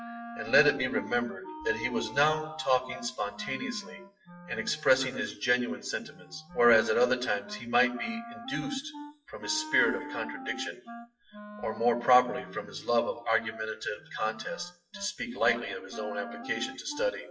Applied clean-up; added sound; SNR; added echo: classical method WPE with log-MMSE.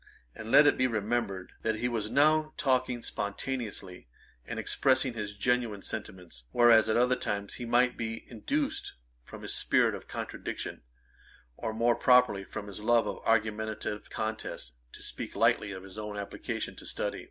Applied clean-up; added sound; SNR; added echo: none; none; none; none.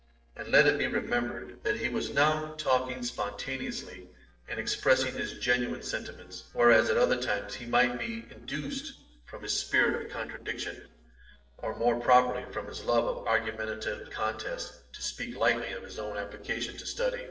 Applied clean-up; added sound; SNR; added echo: neural separator model SepFormer DNS4.